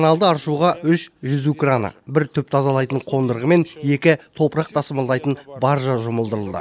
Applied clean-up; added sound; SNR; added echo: none; none; none; none.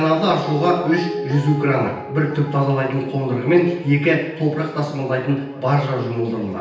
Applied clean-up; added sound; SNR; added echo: none; Guitar; 13 dB; reverberation time 0.9 s.